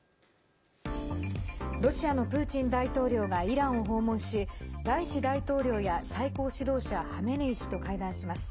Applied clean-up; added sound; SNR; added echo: none; none; none; none.